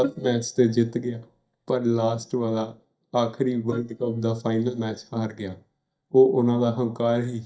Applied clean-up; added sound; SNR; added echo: neural mask model DeepFilterNet 3.